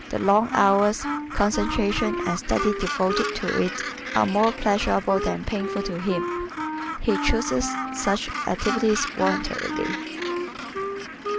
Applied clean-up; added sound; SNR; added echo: none; Wind instrument, woodwind instrument + Gull, seagull; 5 dB; none.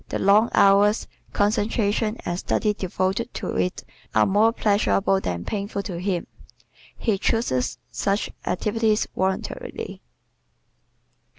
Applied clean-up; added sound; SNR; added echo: none; none; none; none.